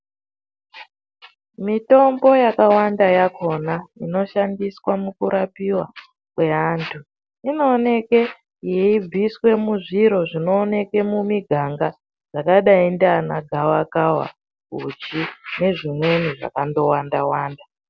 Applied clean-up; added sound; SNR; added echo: none; none; none; none.